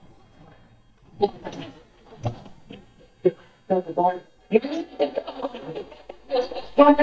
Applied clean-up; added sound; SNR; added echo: neural mask model DeepFilterNet 3.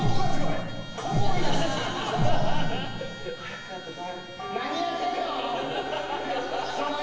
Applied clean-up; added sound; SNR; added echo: none; Trumpet; 19 dB; reverberation time 1.3 s.